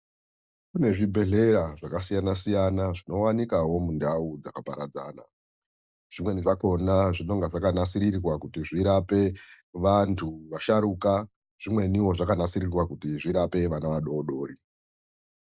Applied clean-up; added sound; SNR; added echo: none; none; none; none.